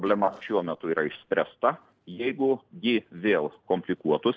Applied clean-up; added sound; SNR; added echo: neural separator model SepFormer DNS4.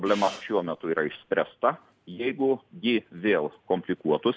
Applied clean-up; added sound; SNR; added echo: none; Gong; 17 dB; none.